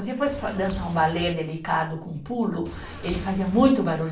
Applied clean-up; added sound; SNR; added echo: none; Bird; 12 dB; reverberation time 0.3 s.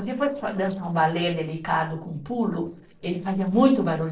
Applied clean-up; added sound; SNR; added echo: neural separator model SepFormer DNS4.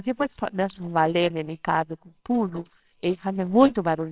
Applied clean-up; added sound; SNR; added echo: neural separator model SepFormer WHAMR!.